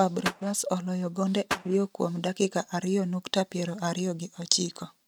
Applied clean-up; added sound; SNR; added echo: neural mask model RNNoise.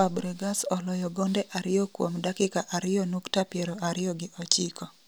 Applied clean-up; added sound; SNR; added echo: none; none; none; none.